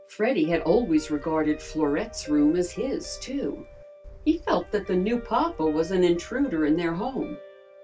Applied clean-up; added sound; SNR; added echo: none; Gull, seagull / Wind + Guitar; 17 dB; none.